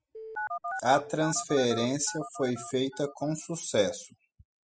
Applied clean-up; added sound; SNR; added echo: classical method spectral subtraction.